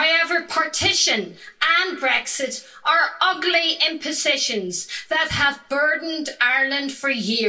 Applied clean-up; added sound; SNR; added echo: none; none; none; reverberation time 0.2 s.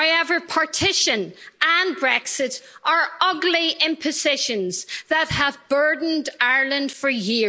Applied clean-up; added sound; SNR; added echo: none; none; none; none.